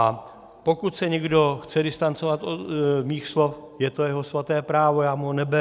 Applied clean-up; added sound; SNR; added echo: none; none; none; none.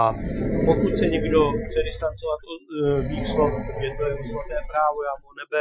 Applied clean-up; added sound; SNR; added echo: classical method Wiener filter.